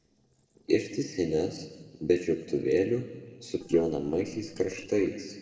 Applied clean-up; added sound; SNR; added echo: neural separator model SepFormer DNS4.